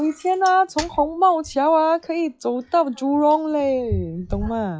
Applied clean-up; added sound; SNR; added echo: classical method log-MMSE.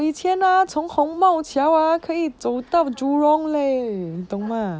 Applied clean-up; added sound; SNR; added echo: none; none; none; none.